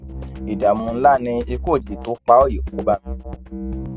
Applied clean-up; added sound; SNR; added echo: neural mask model RNNoise.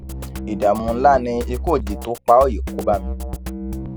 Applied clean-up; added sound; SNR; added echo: none; Drum kit; 8 dB; none.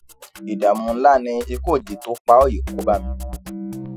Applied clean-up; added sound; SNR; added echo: classical method Wiener filter.